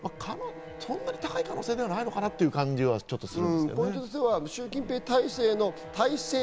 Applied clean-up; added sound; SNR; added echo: none; Bowed string instrument; 16 dB; none.